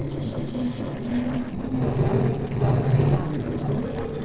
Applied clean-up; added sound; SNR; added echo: neural separator model SepFormer DNS4.